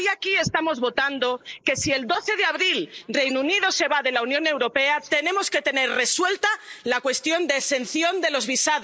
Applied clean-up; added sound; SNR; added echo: neural mask model Resemble Enhance denoiser.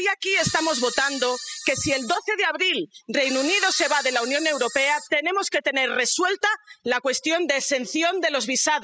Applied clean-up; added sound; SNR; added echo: classical method spectral subtraction.